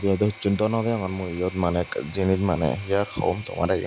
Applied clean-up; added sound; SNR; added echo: none; Engine / Mechanisms; 19 dB; none.